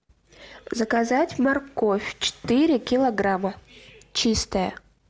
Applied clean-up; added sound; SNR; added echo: none; none; none; none.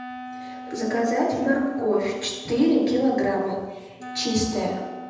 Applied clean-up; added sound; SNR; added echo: none; Wind instrument, woodwind instrument; 14 dB; reverberation time 1.1 s.